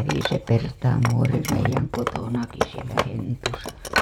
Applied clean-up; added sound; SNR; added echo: none; Wood; 5 dB; none.